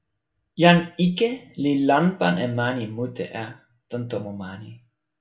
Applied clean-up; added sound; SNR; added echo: none; none; none; reverberation time 0.2 s.